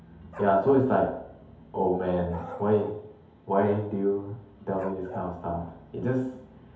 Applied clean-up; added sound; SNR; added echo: none; Bark; 19 dB; reverberation time 2.2 s.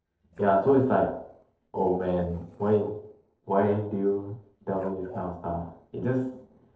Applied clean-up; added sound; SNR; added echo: neural separator model SepFormer DNS4.